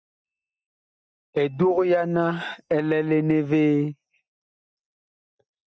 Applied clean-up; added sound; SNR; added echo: neural mask model DeepFilterNet 3.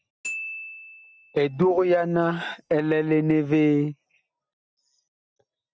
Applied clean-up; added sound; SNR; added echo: none; Glockenspiel; 16 dB; none.